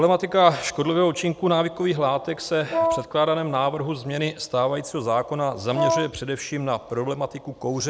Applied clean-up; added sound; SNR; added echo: none; Wind instrument, woodwind instrument; 2 dB; none.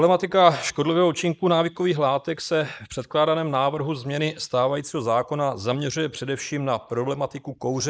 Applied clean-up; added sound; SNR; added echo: neural mask model Resemble Enhance denoiser.